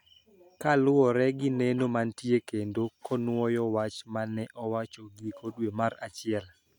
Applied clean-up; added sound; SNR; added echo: none; none; none; none.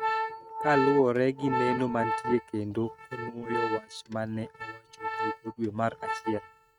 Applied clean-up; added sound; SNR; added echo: neural mask model RNNoise.